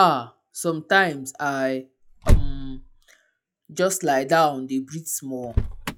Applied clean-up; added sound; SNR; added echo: classical method log-MMSE.